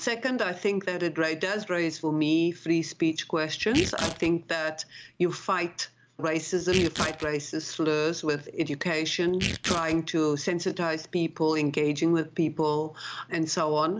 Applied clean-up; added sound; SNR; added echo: none; Tearing; 10 dB; none.